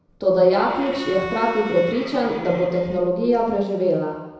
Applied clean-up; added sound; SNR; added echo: none; Bowed string instrument; 14 dB; reverberation time 1.0 s.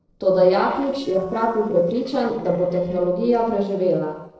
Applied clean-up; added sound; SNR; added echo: neural separator model SepFormer DNS4.